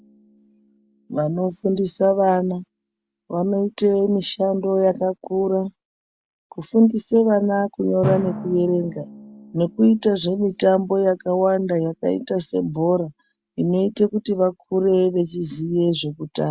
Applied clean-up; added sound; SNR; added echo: none; Drum; 18 dB; none.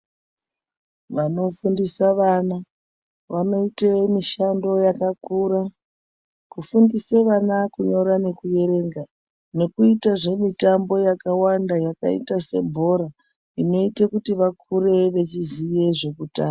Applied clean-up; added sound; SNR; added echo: none; none; none; none.